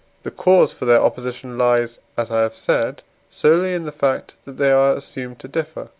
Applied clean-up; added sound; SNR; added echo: none; none; none; none.